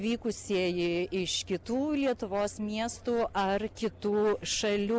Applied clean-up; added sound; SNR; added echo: none; none; none; none.